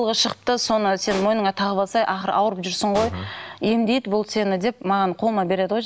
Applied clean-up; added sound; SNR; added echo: none; Explosion; 18 dB; none.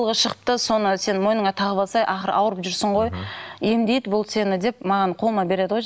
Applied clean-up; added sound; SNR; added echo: none; none; none; none.